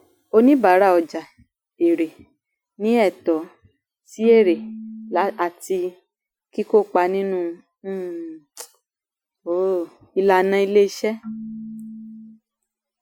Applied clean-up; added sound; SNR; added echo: classical method Wiener filter.